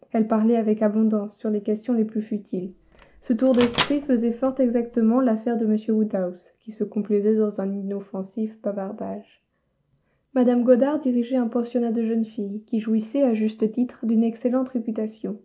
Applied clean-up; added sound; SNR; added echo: none; Microwave oven; 10 dB; none.